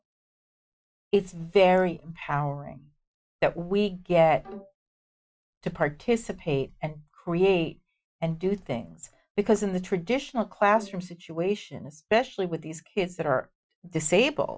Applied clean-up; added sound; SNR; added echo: classical method Wiener filter.